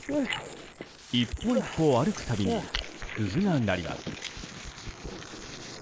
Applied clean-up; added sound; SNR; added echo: neural mask model Resemble Enhance denoiser.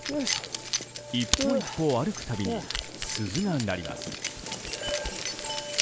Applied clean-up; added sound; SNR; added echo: none; Camera + Keys jangling; 4 dB; none.